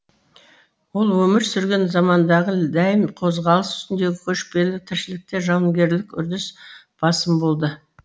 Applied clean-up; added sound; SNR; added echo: none; none; none; none.